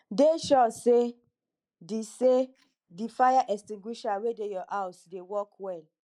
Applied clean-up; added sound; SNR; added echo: neural mask model Resemble Enhance denoiser.